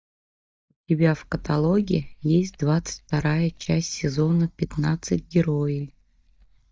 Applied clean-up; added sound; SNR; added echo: neural mask model DeepFilterNet 3.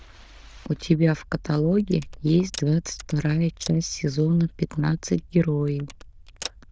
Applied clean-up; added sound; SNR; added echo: neural diffusion model UNIVERSE++.